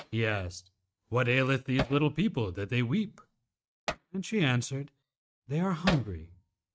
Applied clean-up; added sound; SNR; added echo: neural mask model RNNoise.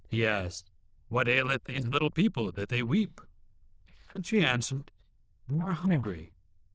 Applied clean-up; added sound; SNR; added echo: neural diffusion model UNIVERSE++.